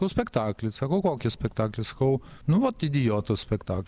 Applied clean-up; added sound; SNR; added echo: none; none; none; none.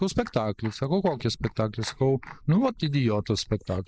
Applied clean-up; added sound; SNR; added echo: neural mask model Resemble Enhance denoiser.